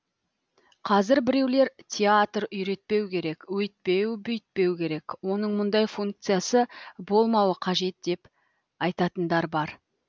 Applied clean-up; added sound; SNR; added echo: none; none; none; none.